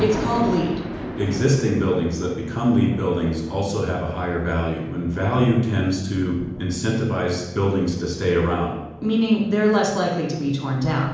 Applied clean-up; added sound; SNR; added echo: none; Thunder; 14 dB; reverberation time 1.0 s.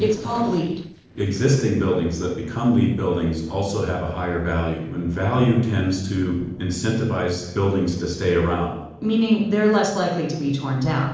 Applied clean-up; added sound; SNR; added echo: neural separator model SepFormer DNS4.